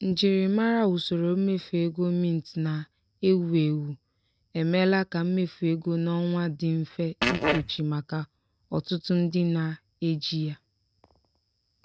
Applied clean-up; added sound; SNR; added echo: neural mask model RNNoise.